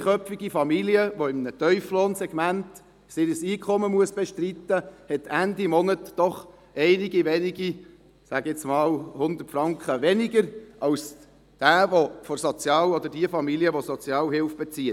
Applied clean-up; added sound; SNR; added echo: none; none; none; none.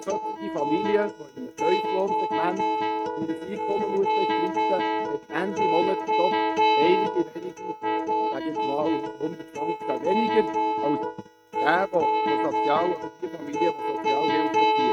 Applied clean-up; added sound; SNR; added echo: neural mask model RNNoise.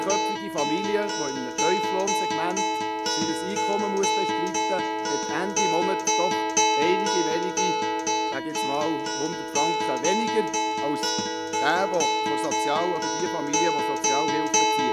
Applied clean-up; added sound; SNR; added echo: none; Acoustic guitar; -5 dB; none.